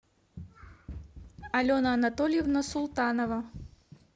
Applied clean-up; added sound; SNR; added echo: none; Run; 17 dB; none.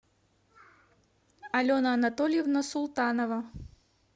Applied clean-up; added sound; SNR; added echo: none; none; none; none.